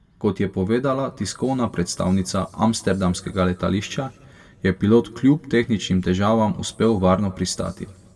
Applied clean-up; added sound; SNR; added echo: none; none; none; reverberation time 1.4 s.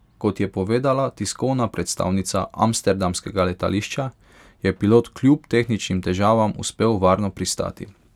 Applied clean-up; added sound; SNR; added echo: none; none; none; none.